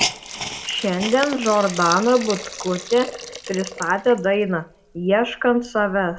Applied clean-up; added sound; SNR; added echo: none; Hiss; 11 dB; reverberation time 0.3 s.